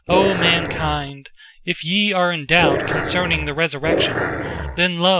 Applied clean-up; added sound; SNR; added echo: none; Growling; 2 dB; none.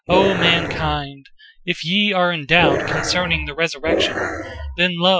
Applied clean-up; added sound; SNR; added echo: classical method Wiener filter.